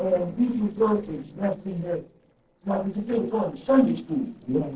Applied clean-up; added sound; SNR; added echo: neural separator model SepFormer DNS4.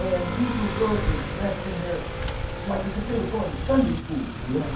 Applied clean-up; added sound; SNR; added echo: none; Motorcycle / Accelerating, revving, vroom; 2 dB; reverberation time 0.6 s.